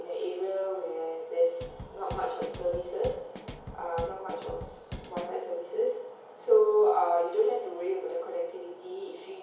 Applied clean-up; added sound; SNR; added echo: none; Drum kit; 13 dB; reverberation time 2.2 s.